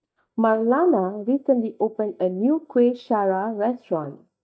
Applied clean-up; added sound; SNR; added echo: neural mask model DeepFilterNet 3.